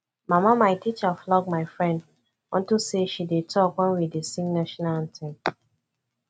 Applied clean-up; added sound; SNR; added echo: none; none; none; none.